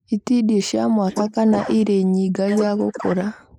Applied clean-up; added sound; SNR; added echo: neural mask model Resemble Enhance denoiser.